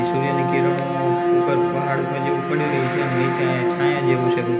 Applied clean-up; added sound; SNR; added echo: none; Bowed string instrument; -3 dB; reverberation time 1.0 s.